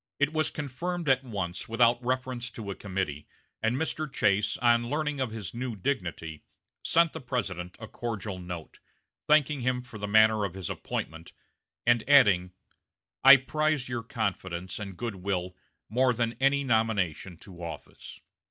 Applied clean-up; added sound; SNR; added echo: none; none; none; none.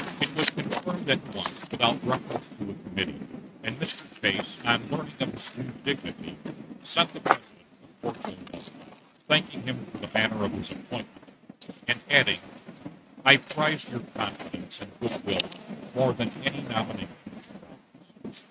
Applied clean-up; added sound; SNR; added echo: neural mask model RNNoise.